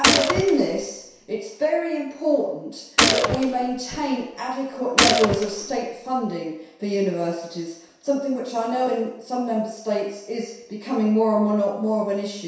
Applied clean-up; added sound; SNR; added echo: none; Gunshot, gunfire; -1 dB; reverberation time 0.7 s.